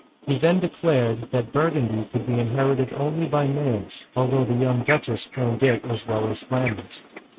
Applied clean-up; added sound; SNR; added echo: neural mask model RNNoise.